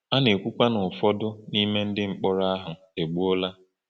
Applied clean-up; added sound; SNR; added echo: none; none; none; none.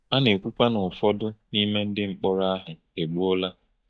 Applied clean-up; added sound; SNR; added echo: neural mask model DeepFilterNet 3.